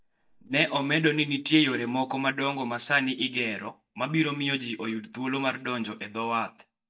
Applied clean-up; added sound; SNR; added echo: neural mask model DeepFilterNet 3.